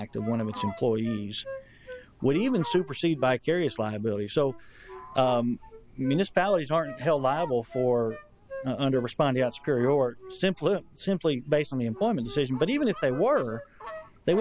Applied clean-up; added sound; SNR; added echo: none; Fowl + Wind instrument, woodwind instrument; 17 dB; none.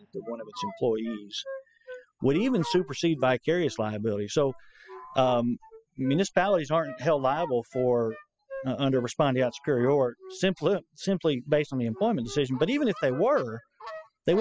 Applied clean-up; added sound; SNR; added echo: classical method spectral subtraction.